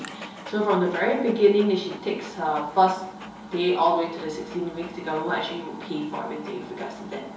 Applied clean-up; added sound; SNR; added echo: none; Dog; 19 dB; reverberation time 2.8 s.